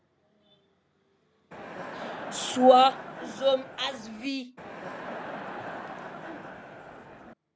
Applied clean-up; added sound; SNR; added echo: none; Crowd; 10 dB; none.